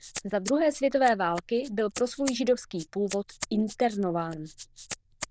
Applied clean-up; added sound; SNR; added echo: neural diffusion model UNIVERSE++.